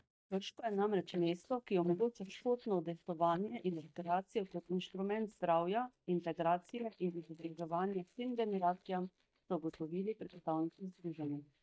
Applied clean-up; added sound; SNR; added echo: neural mask model DeepFilterNet 3.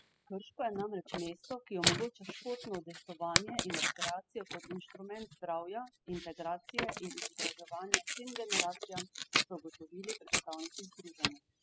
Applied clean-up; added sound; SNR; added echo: classical method spectral subtraction.